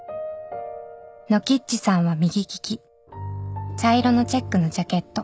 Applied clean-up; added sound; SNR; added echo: none; Bowed string instrument; 10 dB; none.